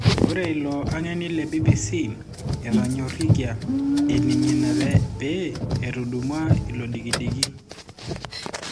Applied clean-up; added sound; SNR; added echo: none; Car; -4 dB; none.